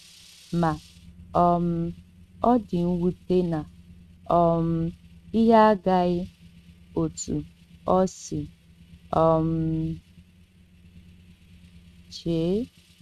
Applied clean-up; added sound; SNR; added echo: neural mask model RNNoise.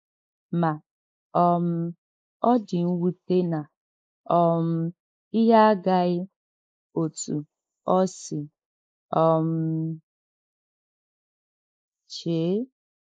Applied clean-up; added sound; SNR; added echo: neural mask model Resemble Enhance denoiser.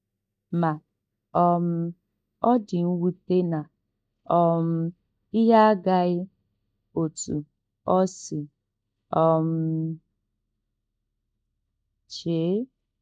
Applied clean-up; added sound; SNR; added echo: neural mask model DeepFilterNet 3.